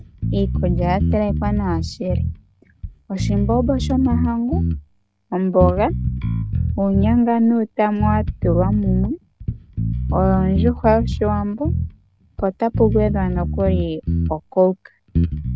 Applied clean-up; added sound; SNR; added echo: none; Bass guitar; 1 dB; none.